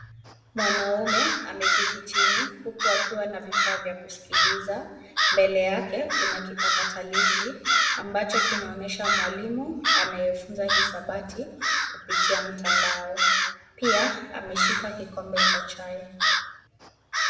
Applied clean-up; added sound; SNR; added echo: none; Crow; -5 dB; reverberation time 1.0 s.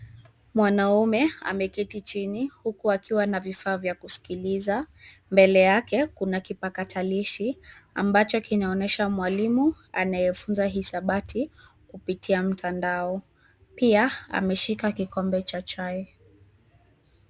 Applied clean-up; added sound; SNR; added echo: none; none; none; none.